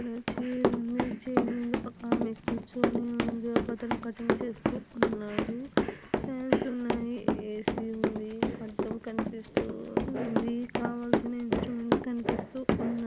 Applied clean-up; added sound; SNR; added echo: none; Run; -3 dB; none.